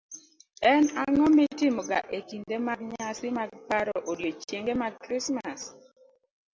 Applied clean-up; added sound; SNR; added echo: none; none; none; none.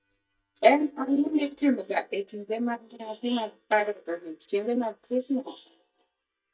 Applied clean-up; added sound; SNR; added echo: neural mask model DeepFilterNet 3.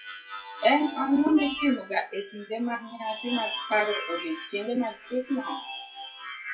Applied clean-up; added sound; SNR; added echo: classical method WPE with log-MMSE.